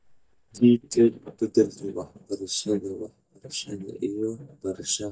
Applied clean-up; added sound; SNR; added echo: neural mask model DeepFilterNet 3.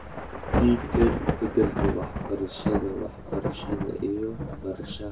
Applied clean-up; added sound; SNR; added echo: none; Thunder / Rain; 1 dB; reverberation time 0.2 s.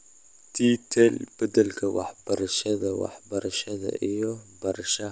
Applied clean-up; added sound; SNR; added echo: none; none; none; none.